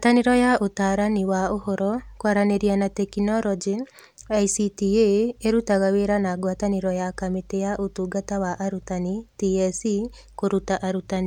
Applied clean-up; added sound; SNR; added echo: none; none; none; none.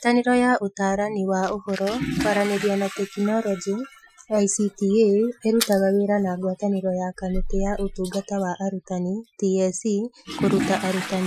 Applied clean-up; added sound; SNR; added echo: classical method Wiener filter.